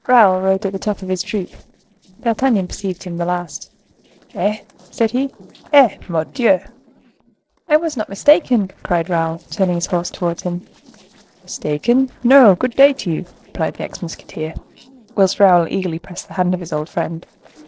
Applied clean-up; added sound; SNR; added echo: neural separator model SepFormer DNS4.